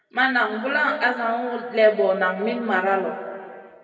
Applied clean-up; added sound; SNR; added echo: none; none; none; reverberation time 1.8 s.